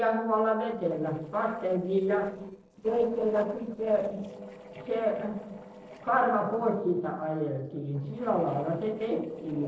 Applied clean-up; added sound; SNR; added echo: neural separator model SepFormer DNS4.